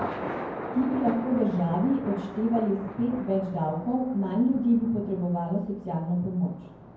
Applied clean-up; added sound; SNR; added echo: none; Thunder; 11 dB; reverberation time 0.9 s.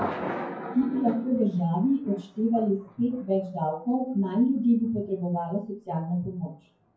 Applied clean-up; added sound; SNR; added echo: classical method WPE with log-MMSE.